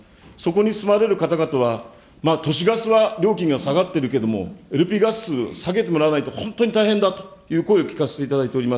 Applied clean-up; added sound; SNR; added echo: none; none; none; none.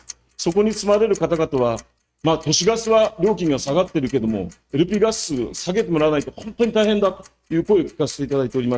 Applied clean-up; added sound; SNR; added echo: neural mask model RNNoise.